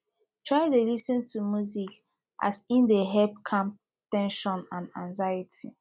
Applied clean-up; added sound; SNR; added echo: none; none; none; none.